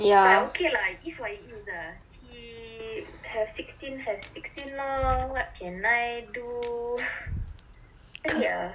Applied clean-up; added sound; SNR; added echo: none; Camera; 19 dB; none.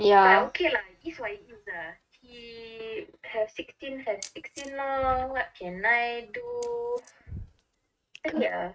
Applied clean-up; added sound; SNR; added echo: neural mask model RNNoise.